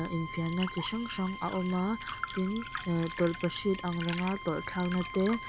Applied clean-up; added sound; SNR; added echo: none; Liquid + Bowed string instrument; 9 dB; none.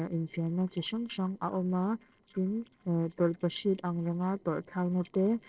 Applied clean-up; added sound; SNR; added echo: neural separator model SepFormer DNS4.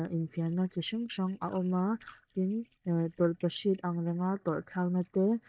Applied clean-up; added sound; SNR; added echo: neural mask model DeepFilterNet 3.